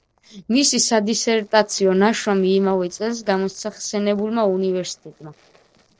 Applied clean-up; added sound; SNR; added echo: neural separator model SepFormer DNS4.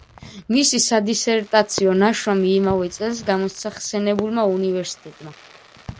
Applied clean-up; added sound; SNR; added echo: none; Fireworks; 19 dB; none.